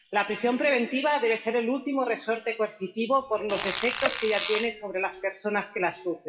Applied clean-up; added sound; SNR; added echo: classical method WPE with log-MMSE.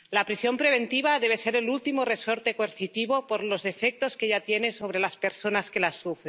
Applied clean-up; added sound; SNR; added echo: none; none; none; none.